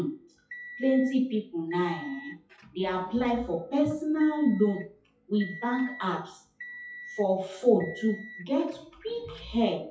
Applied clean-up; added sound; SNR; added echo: classical method WPE with log-MMSE.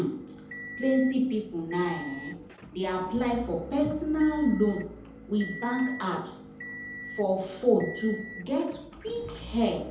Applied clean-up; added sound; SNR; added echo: none; Motor vehicle (road) / Engine; 13 dB; reverberation time 2.0 s.